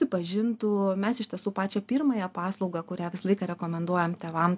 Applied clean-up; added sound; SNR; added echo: none; none; none; none.